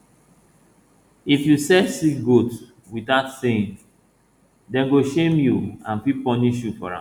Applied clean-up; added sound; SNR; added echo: none; none; none; none.